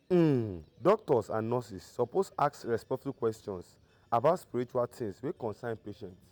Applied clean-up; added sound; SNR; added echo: none; none; none; none.